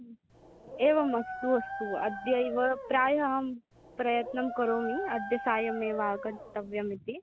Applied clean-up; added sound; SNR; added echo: none; Dog; 10 dB; none.